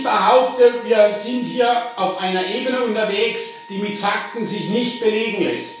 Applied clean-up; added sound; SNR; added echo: none; Wind instrument, woodwind instrument; 19 dB; reverberation time 0.6 s.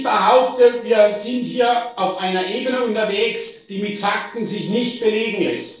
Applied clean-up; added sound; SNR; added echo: neural separator model SepFormer DNS4.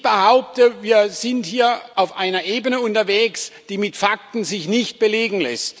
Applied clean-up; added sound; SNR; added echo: none; none; none; none.